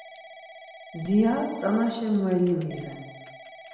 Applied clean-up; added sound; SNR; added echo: none; Telephone / Typing; 19 dB; reverberation time 1.0 s.